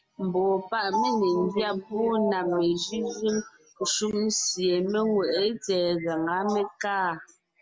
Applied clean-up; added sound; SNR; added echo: none; none; none; none.